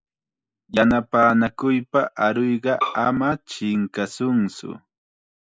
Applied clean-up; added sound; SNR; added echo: neural mask model Resemble Enhance denoiser.